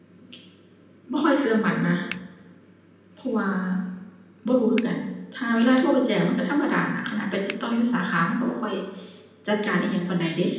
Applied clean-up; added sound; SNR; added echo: none; Finger snapping; 12 dB; reverberation time 0.9 s.